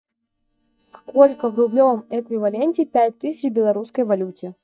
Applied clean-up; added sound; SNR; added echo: neural mask model DeepFilterNet 3.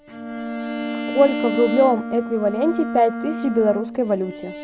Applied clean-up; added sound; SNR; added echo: none; Bowed string instrument + Bowed string instrument; 6 dB; none.